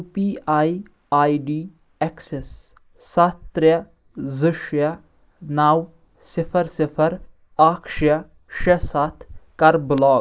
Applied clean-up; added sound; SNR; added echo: neural mask model Resemble Enhance denoiser.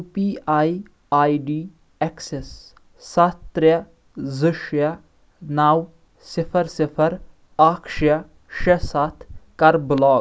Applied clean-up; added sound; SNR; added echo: none; none; none; none.